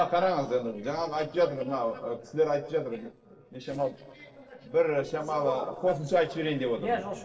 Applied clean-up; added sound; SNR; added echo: neural separator model SepFormer DNS4.